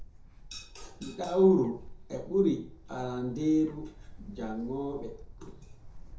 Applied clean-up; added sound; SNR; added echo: none; Bird; 16 dB; reverberation time 0.6 s.